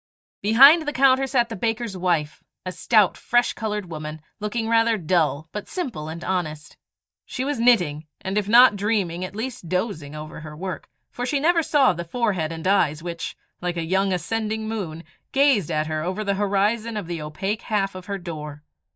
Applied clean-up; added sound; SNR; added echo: neural mask model DeepFilterNet 3.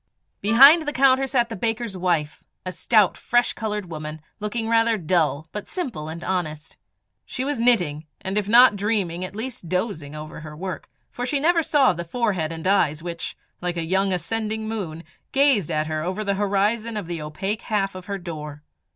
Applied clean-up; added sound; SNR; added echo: none; Wind instrument, woodwind instrument; 13 dB; none.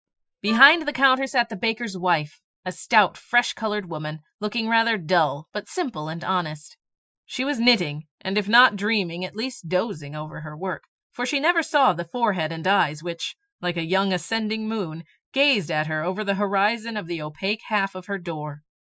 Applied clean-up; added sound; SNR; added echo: classical method Wiener filter.